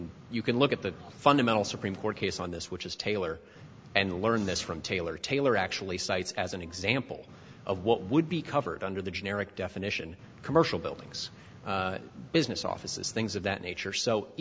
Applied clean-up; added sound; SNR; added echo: none; none; none; none.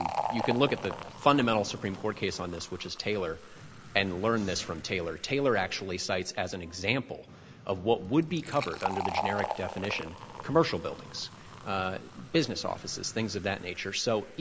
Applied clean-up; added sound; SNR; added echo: none; Fill (with liquid); 10 dB; none.